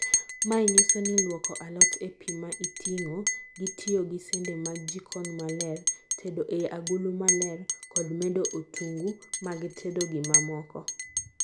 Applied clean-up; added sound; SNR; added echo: none; Chink, clink; -3 dB; none.